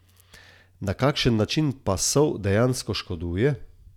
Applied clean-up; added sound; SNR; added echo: none; none; none; none.